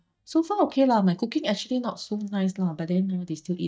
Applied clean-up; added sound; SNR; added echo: neural mask model DeepFilterNet 3.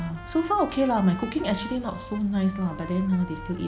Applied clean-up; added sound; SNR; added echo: none; Trumpet; 16 dB; none.